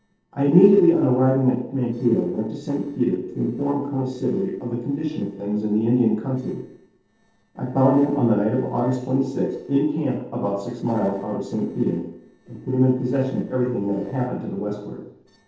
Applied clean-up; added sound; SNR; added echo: neural separator model SepFormer DNS4.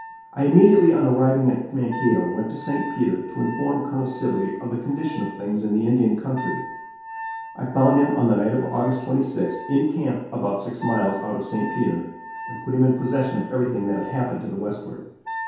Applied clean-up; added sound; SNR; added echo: none; Wind instrument, woodwind instrument; 14 dB; reverberation time 0.8 s.